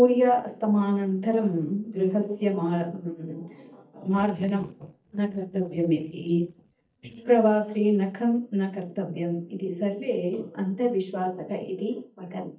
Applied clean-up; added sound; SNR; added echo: neural mask model DeepFilterNet 3.